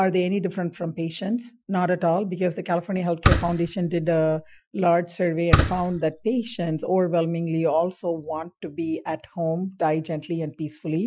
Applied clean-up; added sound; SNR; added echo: classical method Wiener filter.